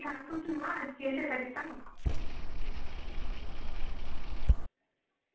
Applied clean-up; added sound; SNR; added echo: neural separator model SepFormer DNS4.